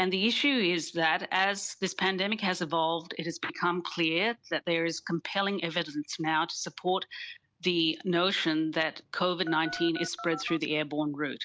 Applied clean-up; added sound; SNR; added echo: none; Telephone; 11 dB; none.